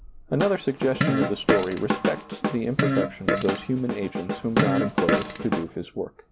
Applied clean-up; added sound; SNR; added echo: none; Drum / Drum kit + Fart; -1 dB; none.